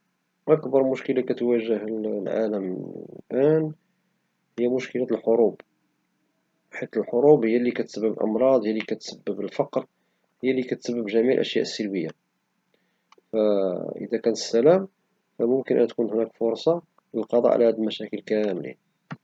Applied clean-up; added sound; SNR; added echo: none; none; none; none.